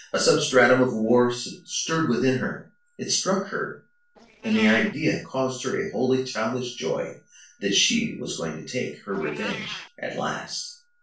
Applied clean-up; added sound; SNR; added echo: neural separator model SepFormer DNS4.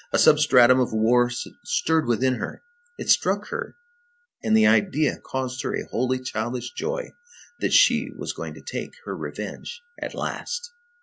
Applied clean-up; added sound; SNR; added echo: none; none; none; none.